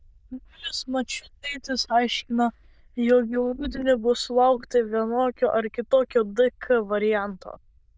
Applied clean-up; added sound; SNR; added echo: neural diffusion model UNIVERSE++.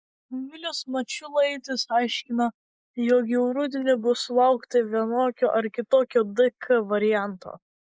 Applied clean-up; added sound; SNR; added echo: neural mask model Resemble Enhance denoiser.